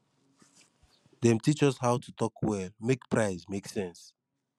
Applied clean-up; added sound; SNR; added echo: none; none; none; none.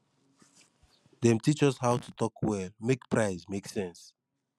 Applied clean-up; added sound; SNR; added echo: none; Fart; 17 dB; none.